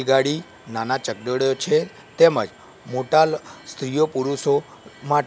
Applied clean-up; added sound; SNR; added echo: none; none; none; none.